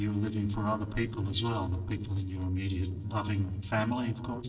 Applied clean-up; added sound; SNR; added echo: neural separator model SepFormer DNS4.